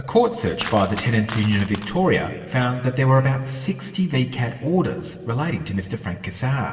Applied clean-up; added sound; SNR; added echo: none; Coin (dropping); 15 dB; reverberation time 2.4 s.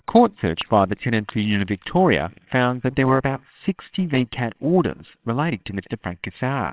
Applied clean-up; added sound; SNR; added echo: neural separator model SepFormer WHAMR!.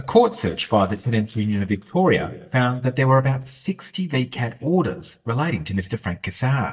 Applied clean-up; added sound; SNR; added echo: neural mask model DeepFilterNet 3.